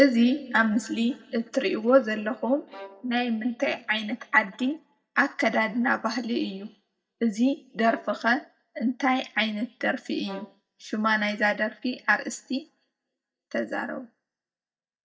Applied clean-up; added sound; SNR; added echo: neural mask model DeepFilterNet 3.